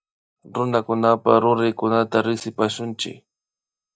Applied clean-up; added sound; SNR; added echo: neural mask model DeepFilterNet 3.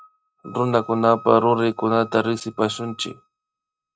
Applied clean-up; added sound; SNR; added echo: neural mask model RNNoise.